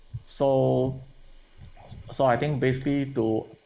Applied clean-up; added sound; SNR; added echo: neural mask model Resemble Enhance denoiser.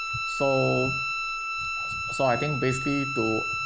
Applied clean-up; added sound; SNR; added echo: none; Bowed string instrument; 2 dB; none.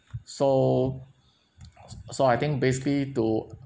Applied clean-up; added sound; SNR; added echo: none; none; none; none.